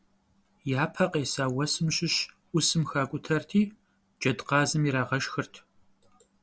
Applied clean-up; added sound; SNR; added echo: none; none; none; none.